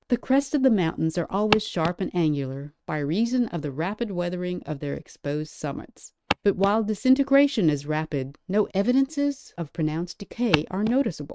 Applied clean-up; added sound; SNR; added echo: neural mask model RNNoise.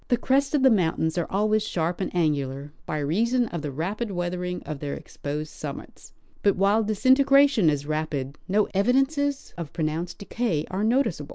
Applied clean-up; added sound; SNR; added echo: none; none; none; none.